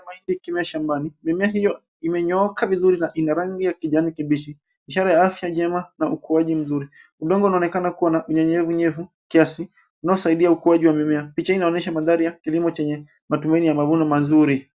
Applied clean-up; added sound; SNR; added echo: none; none; none; none.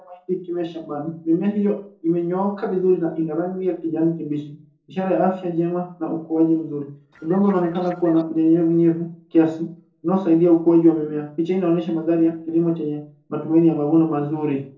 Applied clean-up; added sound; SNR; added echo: neural separator model SepFormer DNS4.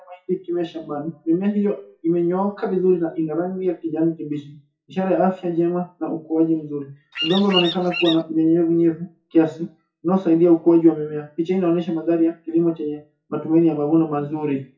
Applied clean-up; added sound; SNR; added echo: classical method WPE with log-MMSE.